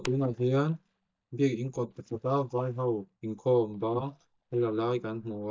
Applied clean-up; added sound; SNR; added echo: neural mask model DeepFilterNet 3.